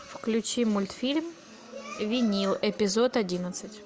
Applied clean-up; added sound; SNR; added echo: none; none; none; none.